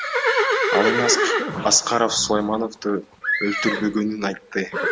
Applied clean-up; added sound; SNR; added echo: none; Livestock, farm animals, working animals; 1 dB; none.